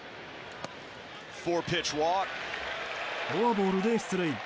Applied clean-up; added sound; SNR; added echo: none; none; none; none.